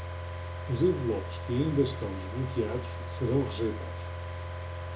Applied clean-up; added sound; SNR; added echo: none; Car; 5 dB; reverberation time 0.2 s.